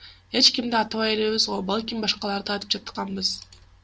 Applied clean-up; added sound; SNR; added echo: none; none; none; none.